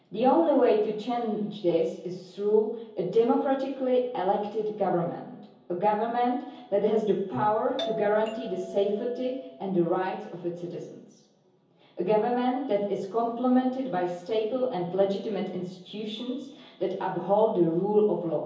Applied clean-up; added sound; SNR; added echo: none; Doorbell; 11 dB; reverberation time 0.7 s.